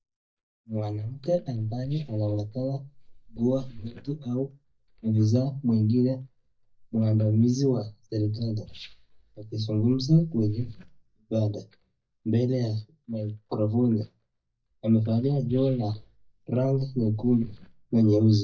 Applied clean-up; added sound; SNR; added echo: neural mask model DeepFilterNet 3.